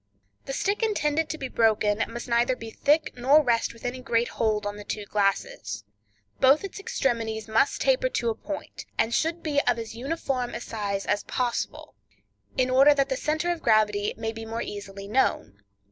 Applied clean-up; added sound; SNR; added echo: none; none; none; none.